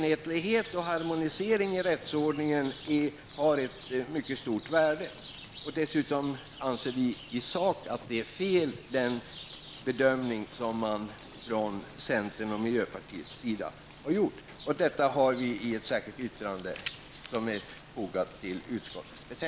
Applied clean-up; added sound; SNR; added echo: none; Rain; 18 dB; none.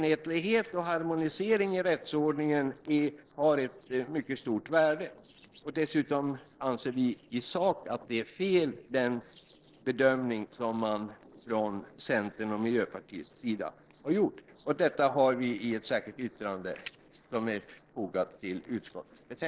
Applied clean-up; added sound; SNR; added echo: neural separator model SepFormer DNS4.